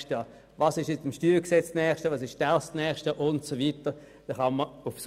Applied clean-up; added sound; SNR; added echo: none; none; none; none.